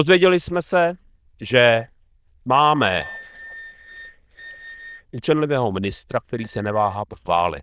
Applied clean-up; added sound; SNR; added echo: neural diffusion model UNIVERSE++.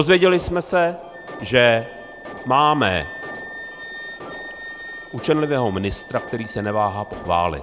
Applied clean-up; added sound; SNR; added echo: none; Wind instrument, woodwind instrument + Alarm; 15 dB; none.